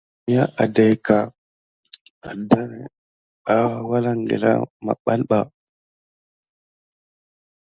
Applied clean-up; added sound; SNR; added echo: none; none; none; none.